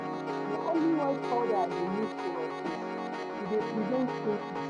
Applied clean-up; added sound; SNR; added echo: none; Piano; 1 dB; none.